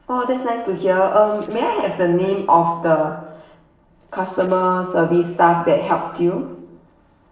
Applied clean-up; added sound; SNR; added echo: neural separator model SepFormer DNS4.